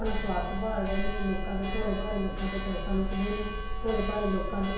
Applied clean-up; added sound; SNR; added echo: none; Church bell; 0 dB; reverberation time 1.0 s.